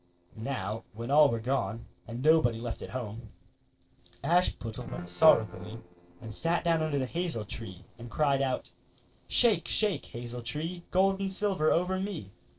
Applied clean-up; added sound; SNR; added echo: neural separator model SepFormer DNS4.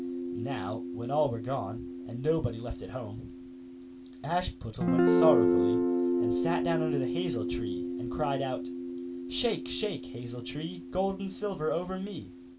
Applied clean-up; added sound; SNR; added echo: none; Guitar; -2 dB; reverberation time 0.2 s.